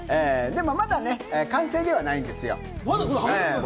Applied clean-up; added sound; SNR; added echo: none; none; none; none.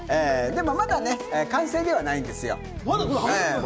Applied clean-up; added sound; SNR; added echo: none; Guitar; 14 dB; none.